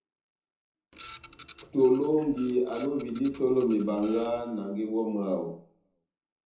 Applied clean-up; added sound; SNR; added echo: none; Printer; 17 dB; reverberation time 0.6 s.